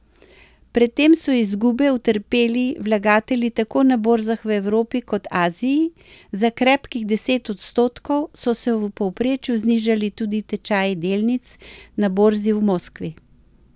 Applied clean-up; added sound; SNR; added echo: none; none; none; none.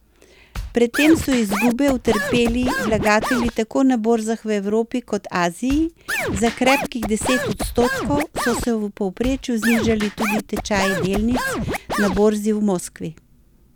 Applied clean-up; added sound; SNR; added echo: none; Scratching (performance technique); 5 dB; none.